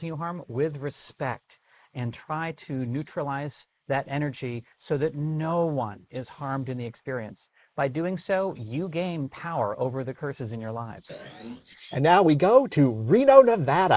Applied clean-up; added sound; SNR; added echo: neural mask model Resemble Enhance denoiser.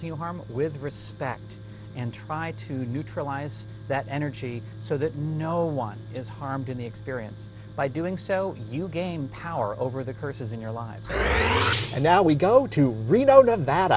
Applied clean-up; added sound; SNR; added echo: none; Tools; 14 dB; none.